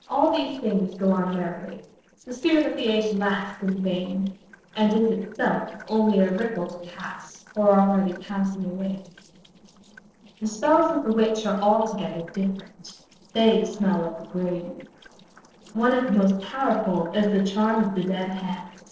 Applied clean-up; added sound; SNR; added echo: neural separator model SepFormer DNS4.